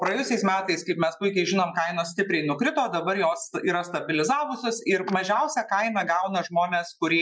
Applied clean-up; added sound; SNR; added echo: classical method Wiener filter.